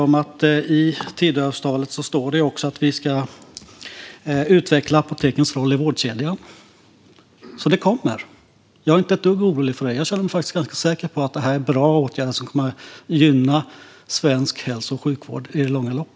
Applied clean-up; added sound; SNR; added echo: none; none; none; none.